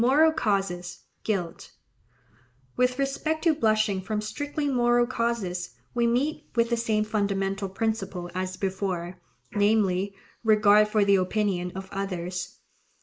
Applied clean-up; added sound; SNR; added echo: neural mask model Resemble Enhance denoiser.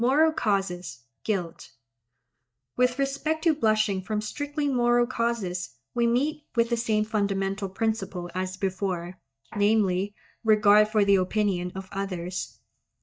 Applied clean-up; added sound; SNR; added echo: neural mask model DeepFilterNet 3.